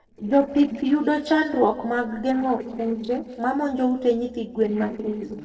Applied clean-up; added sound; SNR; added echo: neural separator model SepFormer DNS4.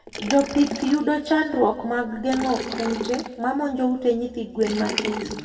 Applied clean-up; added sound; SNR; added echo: none; Liquid; 10 dB; reverberation time 1.2 s.